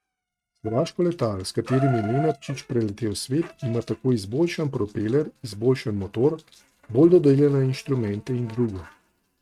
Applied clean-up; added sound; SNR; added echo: neural mask model RNNoise.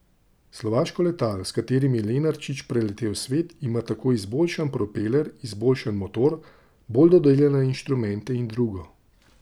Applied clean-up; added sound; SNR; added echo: none; none; none; none.